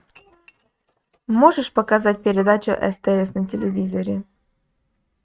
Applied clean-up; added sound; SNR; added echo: neural mask model RNNoise.